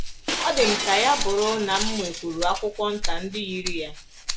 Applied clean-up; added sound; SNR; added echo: none; Shatter + Rattle (instrument); 2 dB; none.